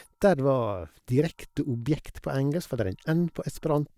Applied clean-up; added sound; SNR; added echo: neural mask model DeepFilterNet 3.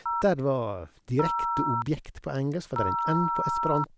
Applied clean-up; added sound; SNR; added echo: none; Telephone; 2 dB; none.